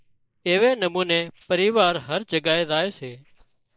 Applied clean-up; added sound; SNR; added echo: neural mask model Resemble Enhance denoiser.